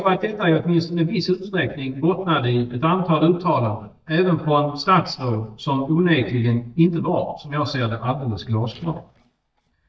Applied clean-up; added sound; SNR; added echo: neural mask model DeepFilterNet 3.